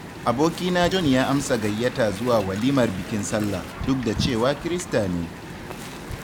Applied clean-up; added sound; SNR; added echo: none; Wind; 10 dB; none.